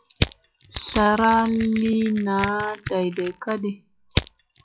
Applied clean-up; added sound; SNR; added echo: classical method log-MMSE.